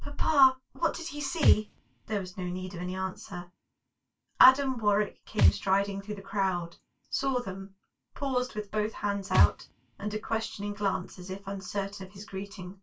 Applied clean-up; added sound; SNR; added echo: none; Thump, thud; 4 dB; reverberation time 0.2 s.